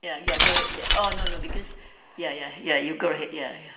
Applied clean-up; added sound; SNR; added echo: none; Glass; -5 dB; reverberation time 0.8 s.